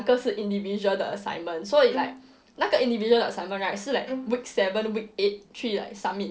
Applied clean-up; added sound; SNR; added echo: neural separator model SepFormer DNS4.